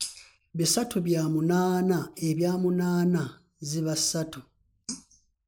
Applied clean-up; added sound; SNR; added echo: neural mask model Resemble Enhance denoiser.